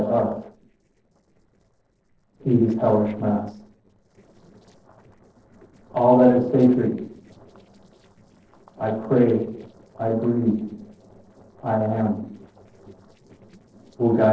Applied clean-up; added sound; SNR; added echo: neural separator model SepFormer DNS4.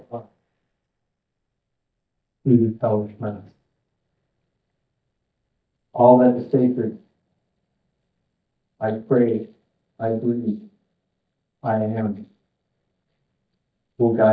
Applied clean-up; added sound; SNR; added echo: neural mask model DeepFilterNet 3.